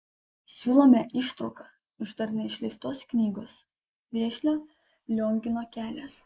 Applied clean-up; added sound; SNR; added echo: neural mask model Resemble Enhance denoiser.